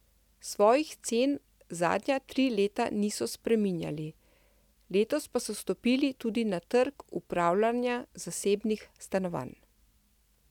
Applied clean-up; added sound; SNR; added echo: none; none; none; none.